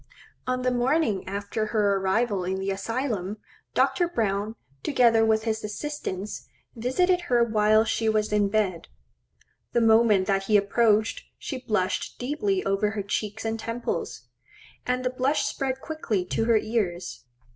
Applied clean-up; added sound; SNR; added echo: none; none; none; none.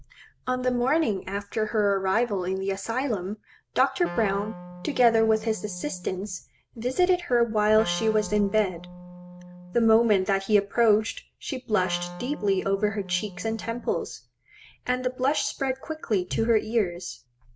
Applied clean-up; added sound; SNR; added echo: none; Wind instrument, woodwind instrument; 15 dB; none.